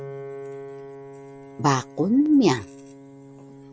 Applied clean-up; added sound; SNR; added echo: none; Piano; 15 dB; none.